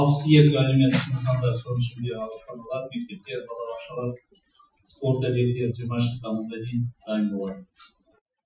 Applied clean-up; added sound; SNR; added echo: classical method Wiener filter.